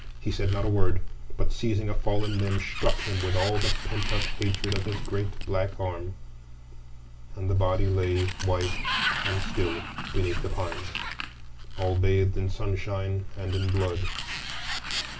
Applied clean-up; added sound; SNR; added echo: none; Sliding door; 11 dB; reverberation time 0.2 s.